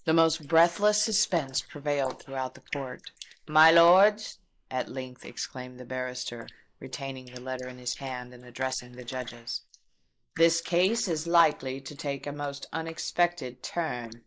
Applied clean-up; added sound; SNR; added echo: neural mask model Resemble Enhance denoiser.